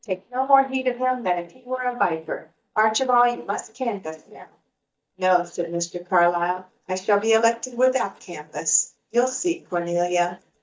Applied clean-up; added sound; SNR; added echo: neural mask model DeepFilterNet 3.